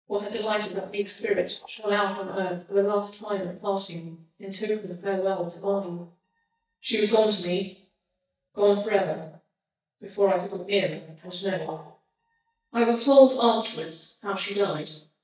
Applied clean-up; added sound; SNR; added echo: neural mask model DeepFilterNet 3.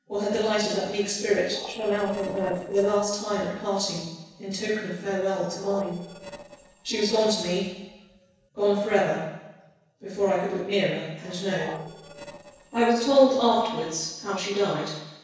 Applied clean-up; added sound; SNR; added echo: neural separator model SepFormer DNS4.